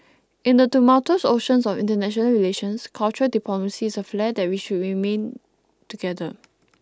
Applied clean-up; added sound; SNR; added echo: none; none; none; none.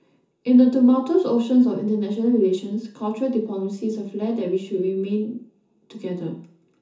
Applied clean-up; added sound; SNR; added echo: none; none; none; reverberation time 0.6 s.